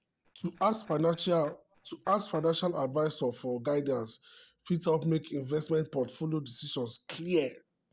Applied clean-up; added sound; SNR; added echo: neural separator model SepFormer DNS4.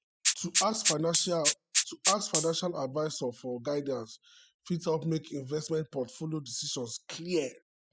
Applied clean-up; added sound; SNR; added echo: classical method spectral subtraction.